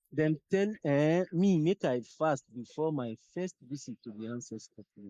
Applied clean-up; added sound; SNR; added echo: neural mask model Resemble Enhance denoiser.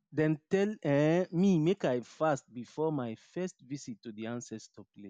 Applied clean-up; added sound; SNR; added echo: none; none; none; none.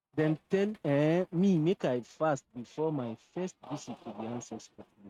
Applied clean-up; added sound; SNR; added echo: neural mask model RNNoise.